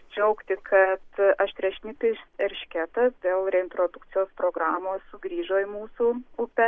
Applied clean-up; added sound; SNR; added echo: none; none; none; none.